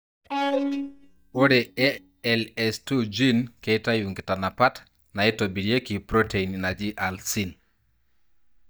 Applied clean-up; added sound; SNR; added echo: neural mask model DeepFilterNet 3.